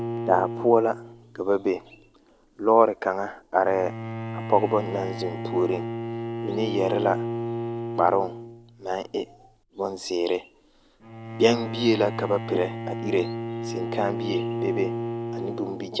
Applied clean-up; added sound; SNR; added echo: none; Bowed string instrument; 7 dB; none.